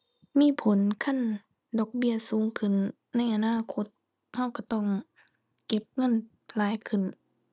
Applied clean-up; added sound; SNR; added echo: none; none; none; none.